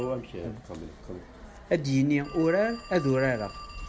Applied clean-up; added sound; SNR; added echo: none; Telephone; 16 dB; none.